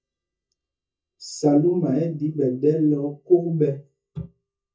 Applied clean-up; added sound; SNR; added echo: neural mask model DeepFilterNet 3.